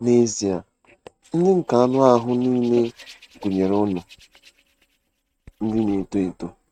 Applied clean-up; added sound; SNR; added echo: neural mask model RNNoise.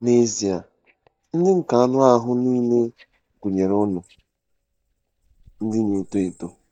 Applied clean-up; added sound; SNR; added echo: neural mask model DeepFilterNet 3.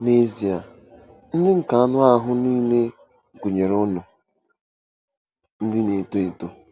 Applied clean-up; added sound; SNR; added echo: none; none; none; none.